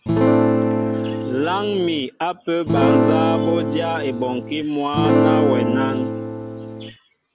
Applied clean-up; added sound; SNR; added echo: none; Acoustic guitar / Strum; -4 dB; none.